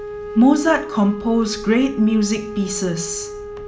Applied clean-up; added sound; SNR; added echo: none; Wind instrument, woodwind instrument; 12 dB; none.